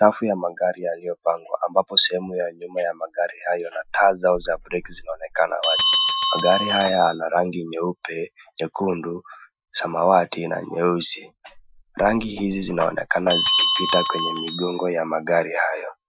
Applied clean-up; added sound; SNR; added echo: classical method Wiener filter.